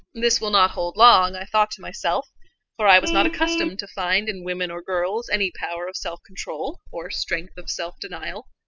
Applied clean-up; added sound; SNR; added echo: classical method spectral subtraction.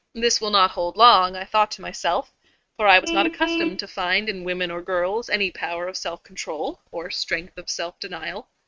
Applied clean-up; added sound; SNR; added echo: neural mask model RNNoise.